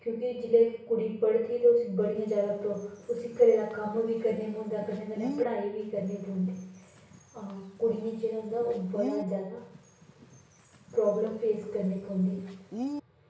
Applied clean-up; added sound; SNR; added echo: none; Bird; 14 dB; reverberation time 0.6 s.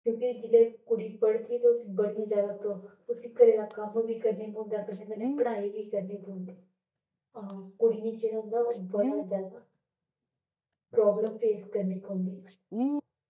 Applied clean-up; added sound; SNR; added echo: neural mask model DeepFilterNet 3.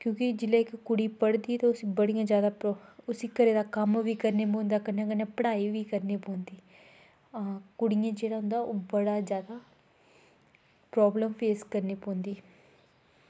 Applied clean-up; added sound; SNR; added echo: none; none; none; none.